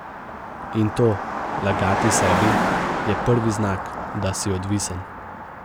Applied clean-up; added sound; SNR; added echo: none; Car passing by; 1 dB; none.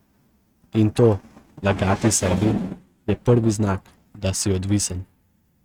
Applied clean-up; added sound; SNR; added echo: neural mask model RNNoise.